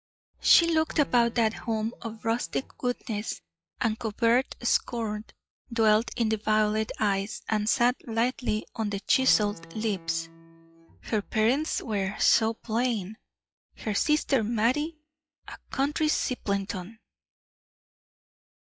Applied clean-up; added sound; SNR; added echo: classical method log-MMSE.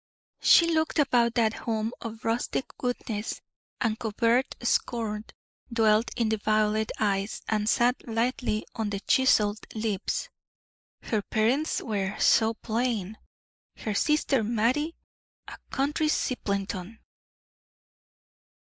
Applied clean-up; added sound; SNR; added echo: neural mask model Resemble Enhance denoiser.